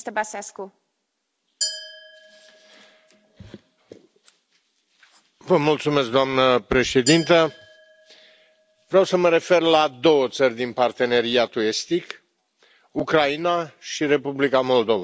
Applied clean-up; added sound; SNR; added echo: none; Glass; 14 dB; none.